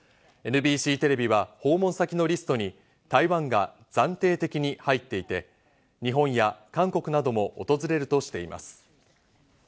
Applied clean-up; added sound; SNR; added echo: none; none; none; none.